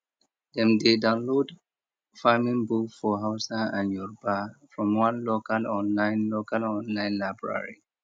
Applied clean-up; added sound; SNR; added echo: none; none; none; none.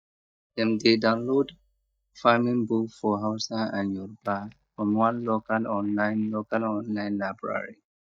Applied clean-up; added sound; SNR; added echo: neural mask model DeepFilterNet 3.